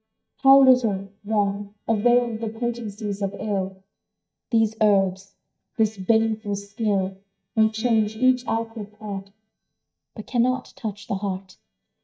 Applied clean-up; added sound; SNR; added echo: neural mask model DeepFilterNet 3.